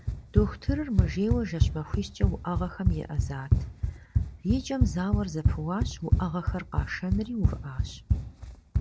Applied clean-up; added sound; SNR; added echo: none; Run; -4 dB; none.